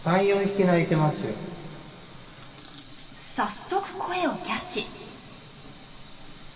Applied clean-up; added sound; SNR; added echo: none; Cricket; 20 dB; reverberation time 2.4 s.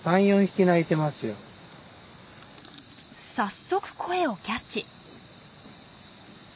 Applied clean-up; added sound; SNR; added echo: none; none; none; none.